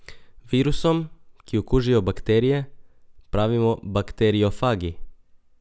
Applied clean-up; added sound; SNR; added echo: none; none; none; none.